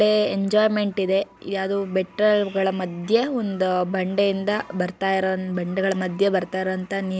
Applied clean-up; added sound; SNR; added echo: none; none; none; none.